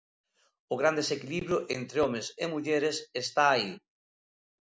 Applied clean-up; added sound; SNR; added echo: none; none; none; none.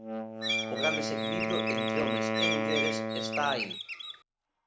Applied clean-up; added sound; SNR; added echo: none; Wind instrument, woodwind instrument + Bird; -5 dB; none.